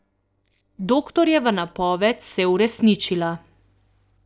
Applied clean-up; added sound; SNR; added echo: neural separator model SepFormer DNS4.